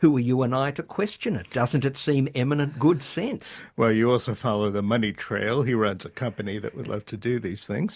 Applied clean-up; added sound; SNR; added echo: none; none; none; none.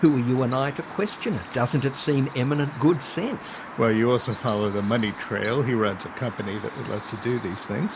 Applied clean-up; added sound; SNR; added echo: none; Chirp, tweet; 14 dB; none.